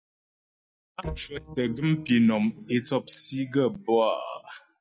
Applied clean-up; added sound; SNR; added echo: neural mask model DeepFilterNet 3.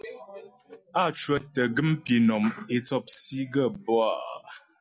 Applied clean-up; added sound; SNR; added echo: none; none; none; none.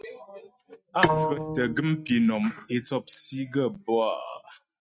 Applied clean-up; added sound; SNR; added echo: neural mask model RNNoise.